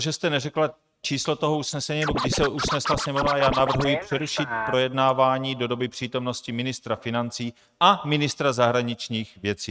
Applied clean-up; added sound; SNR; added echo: neural mask model RNNoise.